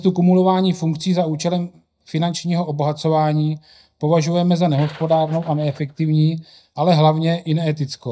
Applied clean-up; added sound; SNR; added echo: neural mask model DeepFilterNet 3.